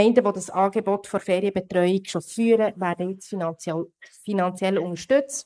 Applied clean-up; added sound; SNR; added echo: neural mask model Resemble Enhance denoiser.